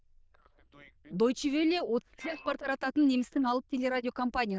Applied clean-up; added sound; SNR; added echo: neural diffusion model UNIVERSE++.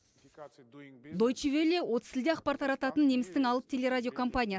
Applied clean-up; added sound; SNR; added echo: none; none; none; none.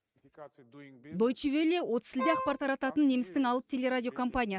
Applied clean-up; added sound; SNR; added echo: neural mask model RNNoise.